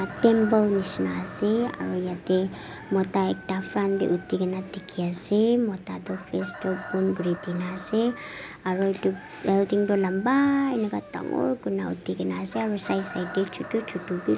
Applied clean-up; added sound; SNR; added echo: none; Chicken, rooster; 17 dB; none.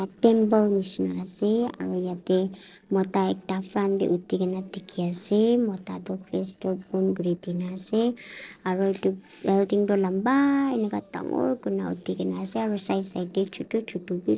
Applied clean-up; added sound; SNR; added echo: neural separator model SepFormer DNS4.